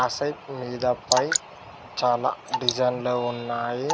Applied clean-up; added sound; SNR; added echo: none; Drip / Water; 6 dB; none.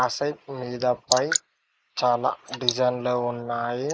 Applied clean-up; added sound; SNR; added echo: neural mask model Resemble Enhance denoiser.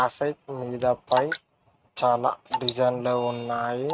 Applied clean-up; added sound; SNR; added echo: neural mask model RNNoise.